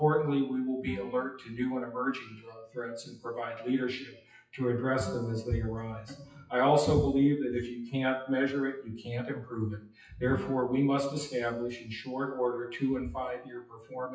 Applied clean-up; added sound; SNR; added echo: classical method WPE with log-MMSE.